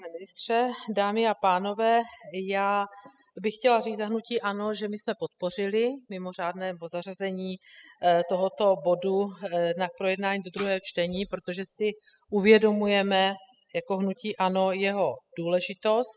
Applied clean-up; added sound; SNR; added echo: classical method spectral subtraction.